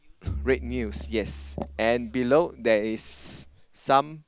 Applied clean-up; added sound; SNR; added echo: none; Bowed string instrument; 12 dB; none.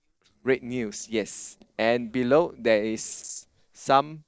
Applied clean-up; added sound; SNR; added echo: neural separator model SepFormer DNS4.